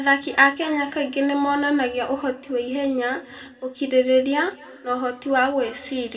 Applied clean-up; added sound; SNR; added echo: none; none; none; reverberation time 1.8 s.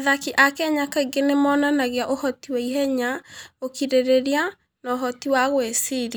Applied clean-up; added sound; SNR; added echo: none; none; none; none.